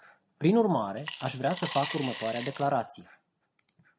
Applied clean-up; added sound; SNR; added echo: none; Coin (dropping) / Glass; 10 dB; none.